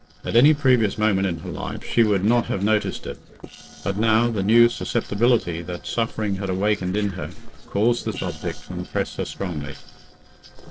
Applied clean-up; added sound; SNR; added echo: neural separator model SepFormer DNS4.